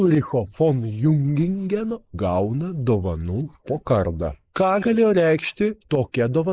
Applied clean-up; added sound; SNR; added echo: neural mask model Resemble Enhance denoiser.